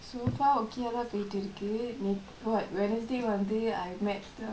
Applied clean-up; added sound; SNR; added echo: none; none; none; none.